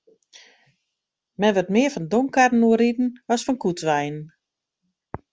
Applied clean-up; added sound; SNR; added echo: none; none; none; none.